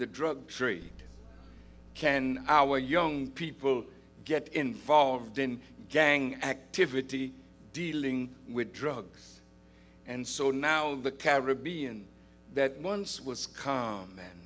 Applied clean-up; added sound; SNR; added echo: none; none; none; none.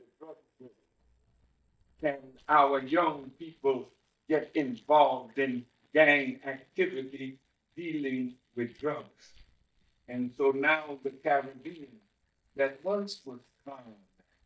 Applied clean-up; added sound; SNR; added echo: neural mask model DeepFilterNet 3.